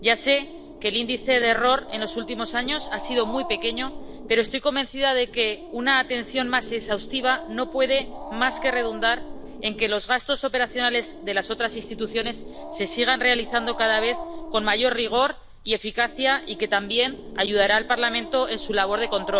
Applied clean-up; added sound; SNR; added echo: none; Growling; 12 dB; none.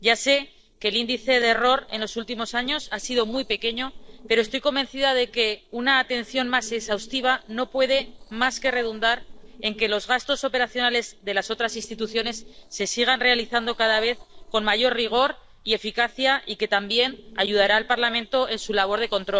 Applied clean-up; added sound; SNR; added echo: neural separator model SepFormer DNS4.